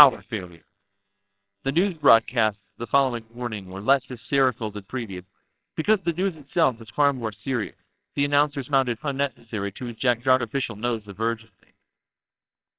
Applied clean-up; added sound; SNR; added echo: neural separator model SepFormer WHAMR!.